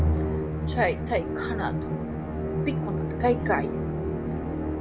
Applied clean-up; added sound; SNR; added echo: none; Musical instrument; -3 dB; none.